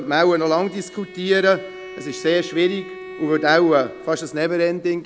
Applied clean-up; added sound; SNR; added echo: none; Bowed string instrument; 17 dB; none.